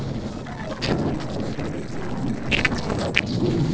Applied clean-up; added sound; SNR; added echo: neural separator model SepFormer DNS4.